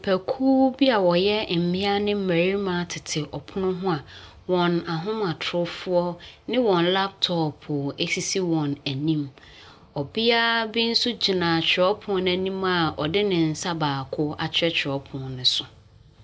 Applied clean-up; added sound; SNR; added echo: none; none; none; none.